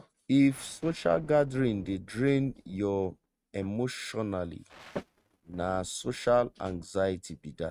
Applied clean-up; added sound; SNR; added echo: neural mask model RNNoise.